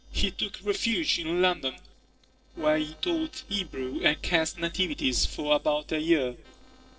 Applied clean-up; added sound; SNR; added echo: neural separator model SepFormer DNS4.